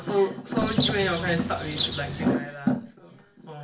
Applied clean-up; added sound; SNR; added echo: none; Bird; 4 dB; reverberation time 0.3 s.